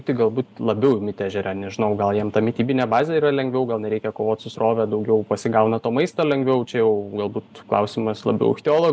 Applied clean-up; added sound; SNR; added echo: none; none; none; none.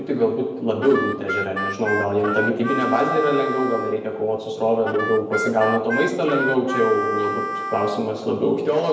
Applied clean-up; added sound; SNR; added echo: none; Harmonica; 6 dB; reverberation time 1.0 s.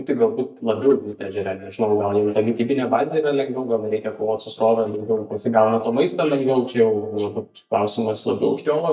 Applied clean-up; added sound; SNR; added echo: neural mask model DeepFilterNet 3.